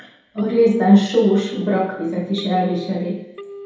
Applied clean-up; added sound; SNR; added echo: none; Telephone; 19 dB; reverberation time 2.0 s.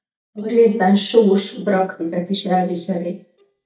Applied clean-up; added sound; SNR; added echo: neural mask model DeepFilterNet 3.